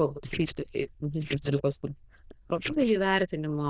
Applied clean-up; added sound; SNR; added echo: neural diffusion model UNIVERSE++.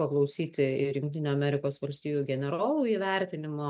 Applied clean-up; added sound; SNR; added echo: none; none; none; none.